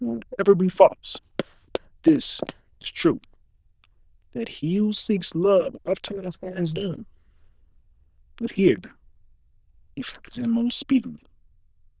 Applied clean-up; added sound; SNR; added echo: neural diffusion model UNIVERSE++.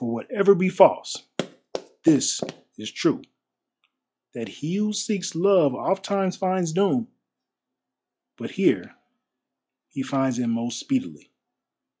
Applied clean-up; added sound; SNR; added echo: classical method log-MMSE.